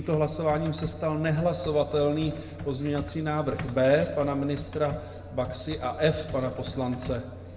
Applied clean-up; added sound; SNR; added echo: none; Computer keyboard; 12 dB; reverberation time 1.3 s.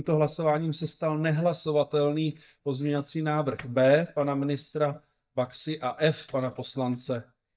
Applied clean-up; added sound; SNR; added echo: neural mask model DeepFilterNet 3.